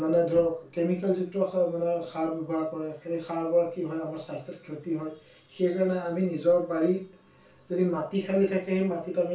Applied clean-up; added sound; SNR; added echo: none; none; none; reverberation time 0.3 s.